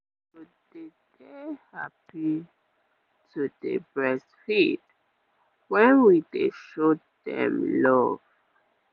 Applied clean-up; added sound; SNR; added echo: none; none; none; none.